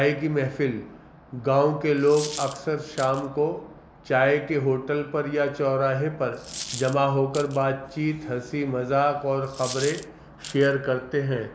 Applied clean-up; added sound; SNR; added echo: none; Coin (dropping); 15 dB; none.